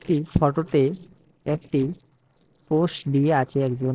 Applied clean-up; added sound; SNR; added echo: neural separator model SepFormer DNS4.